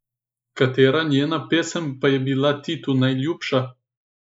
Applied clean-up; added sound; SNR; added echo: neural mask model Resemble Enhance denoiser.